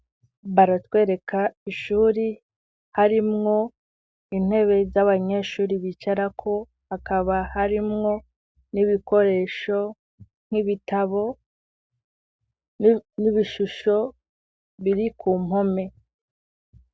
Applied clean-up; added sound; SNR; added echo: none; none; none; none.